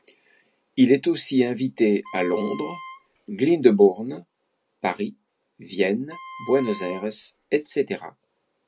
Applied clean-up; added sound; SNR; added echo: none; Wind instrument, woodwind instrument; 18 dB; none.